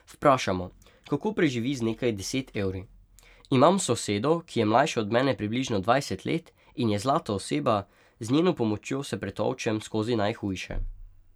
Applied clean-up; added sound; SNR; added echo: none; none; none; none.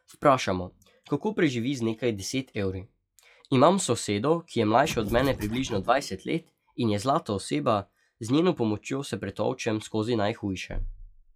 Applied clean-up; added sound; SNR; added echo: classical method log-MMSE.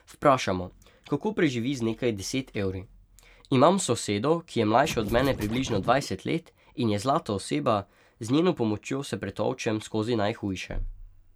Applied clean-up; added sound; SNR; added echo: none; Scratching (performance technique); 9 dB; none.